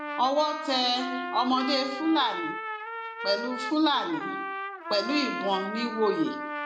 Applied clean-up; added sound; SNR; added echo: none; Trumpet; 7 dB; none.